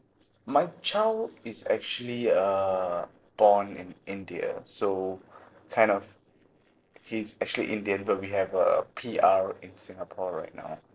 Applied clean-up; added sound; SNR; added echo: neural separator model SepFormer DNS4.